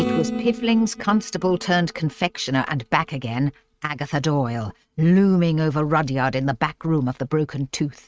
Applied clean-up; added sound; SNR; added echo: neural mask model RNNoise.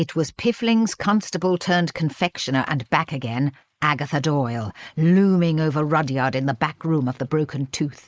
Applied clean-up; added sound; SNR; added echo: neural mask model Resemble Enhance denoiser.